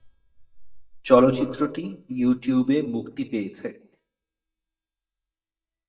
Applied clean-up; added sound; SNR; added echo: neural mask model DeepFilterNet 3.